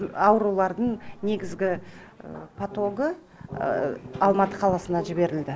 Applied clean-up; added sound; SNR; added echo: none; none; none; none.